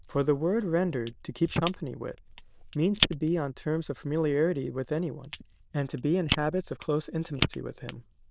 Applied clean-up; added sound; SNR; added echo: neural diffusion model UNIVERSE++.